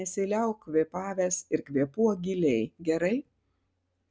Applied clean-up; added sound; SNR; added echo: none; none; none; none.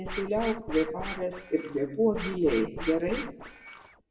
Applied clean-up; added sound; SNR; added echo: none; Scratching (performance technique); 9 dB; reverberation time 0.8 s.